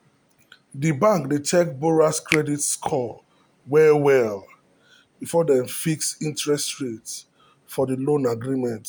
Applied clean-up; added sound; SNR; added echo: none; Finger snapping; 12 dB; none.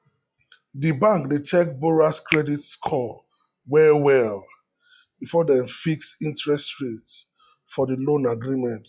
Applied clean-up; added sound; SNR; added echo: classical method log-MMSE.